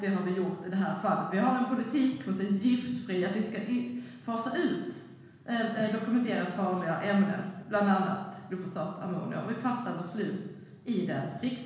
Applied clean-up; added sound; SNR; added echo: none; none; none; reverberation time 1.1 s.